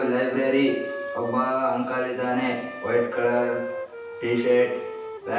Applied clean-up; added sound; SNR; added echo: none; Wind instrument, woodwind instrument; 10 dB; reverberation time 0.9 s.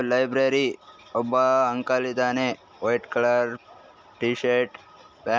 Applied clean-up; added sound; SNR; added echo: none; none; none; none.